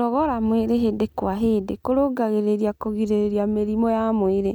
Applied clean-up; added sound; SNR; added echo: neural mask model RNNoise.